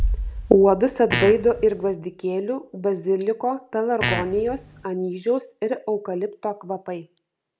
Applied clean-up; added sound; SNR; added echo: none; Bass drum + Fart; 9 dB; none.